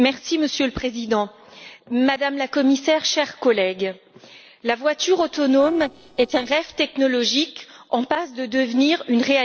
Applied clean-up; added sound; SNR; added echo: neural separator model SepFormer DNS4.